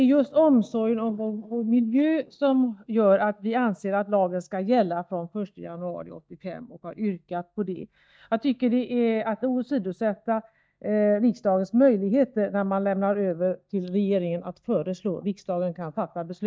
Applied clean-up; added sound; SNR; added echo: neural mask model DeepFilterNet 3.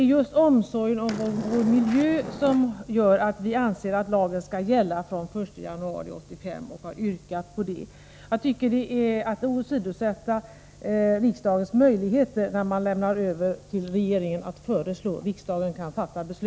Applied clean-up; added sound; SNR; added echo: none; Skateboard; 11 dB; none.